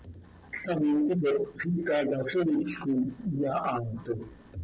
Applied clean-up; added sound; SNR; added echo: none; none; none; none.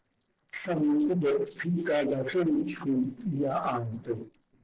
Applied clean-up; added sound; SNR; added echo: neural separator model SepFormer DNS4.